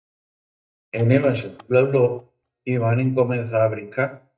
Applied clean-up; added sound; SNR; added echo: neural mask model DeepFilterNet 3.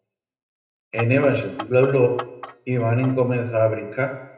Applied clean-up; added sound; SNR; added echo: none; Clock; 15 dB; reverberation time 0.8 s.